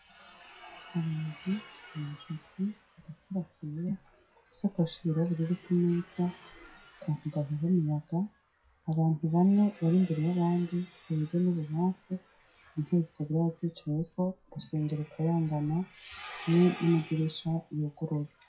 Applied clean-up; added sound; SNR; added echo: classical method WPE with log-MMSE.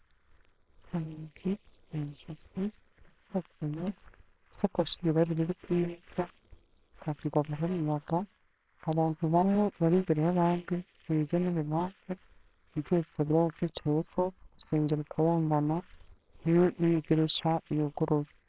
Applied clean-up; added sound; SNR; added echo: neural separator model SepFormer WHAMR!.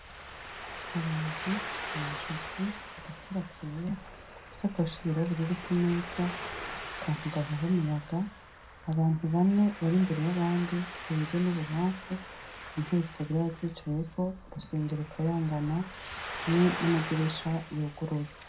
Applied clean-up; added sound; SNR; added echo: none; Ocean; 11 dB; reverberation time 0.2 s.